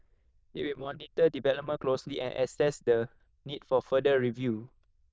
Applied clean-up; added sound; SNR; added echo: neural diffusion model UNIVERSE++.